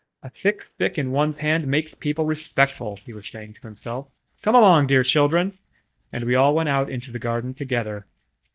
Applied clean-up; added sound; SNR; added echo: neural mask model DeepFilterNet 3.